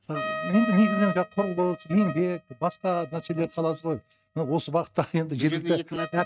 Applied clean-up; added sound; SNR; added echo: neural mask model RNNoise.